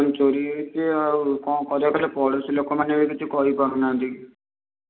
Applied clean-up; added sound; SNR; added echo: none; none; none; none.